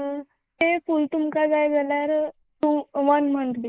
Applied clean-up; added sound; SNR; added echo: neural mask model Resemble Enhance denoiser.